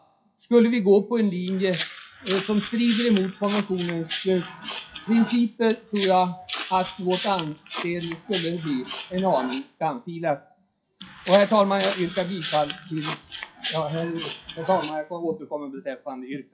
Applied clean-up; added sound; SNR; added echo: classical method WPE with log-MMSE.